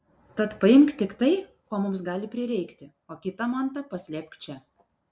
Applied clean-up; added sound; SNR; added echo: none; none; none; none.